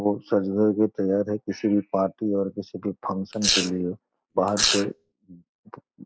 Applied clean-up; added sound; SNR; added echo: neural mask model Resemble Enhance denoiser.